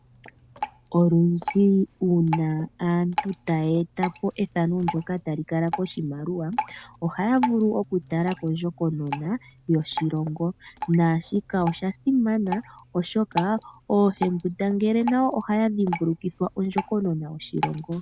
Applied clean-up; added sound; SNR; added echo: none; Drip; 12 dB; none.